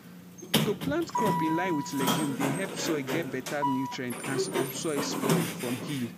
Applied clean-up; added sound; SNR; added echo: none; Sliding door; -1 dB; none.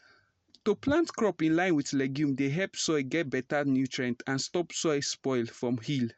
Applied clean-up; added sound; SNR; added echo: none; none; none; none.